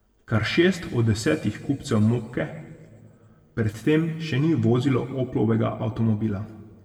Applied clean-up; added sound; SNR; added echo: none; none; none; reverberation time 1.6 s.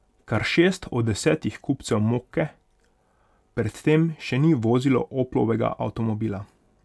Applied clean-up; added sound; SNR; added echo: none; none; none; none.